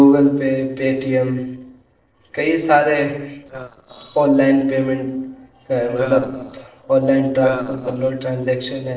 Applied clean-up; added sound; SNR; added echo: neural separator model SepFormer DNS4.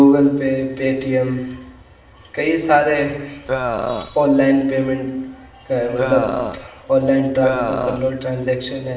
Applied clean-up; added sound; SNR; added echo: none; Burping, eructation; 3 dB; reverberation time 0.8 s.